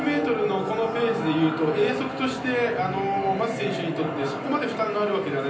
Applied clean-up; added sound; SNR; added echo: none; none; none; reverberation time 0.6 s.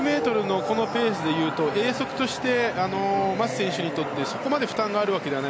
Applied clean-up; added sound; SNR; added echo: none; none; none; none.